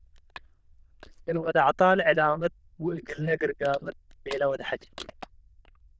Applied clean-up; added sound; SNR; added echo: neural diffusion model UNIVERSE++.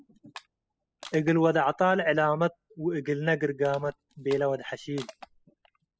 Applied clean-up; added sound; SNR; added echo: classical method spectral subtraction.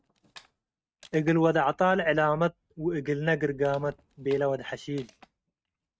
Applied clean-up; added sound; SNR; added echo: neural mask model RNNoise.